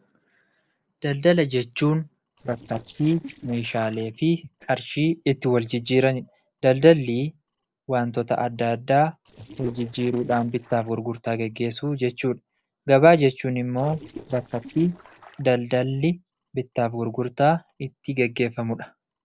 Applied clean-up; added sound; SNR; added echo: neural separator model SepFormer DNS4.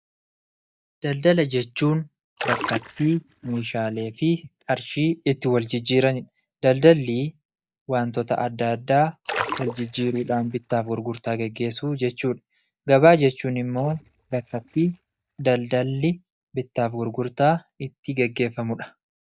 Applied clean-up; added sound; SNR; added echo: neural mask model DeepFilterNet 3.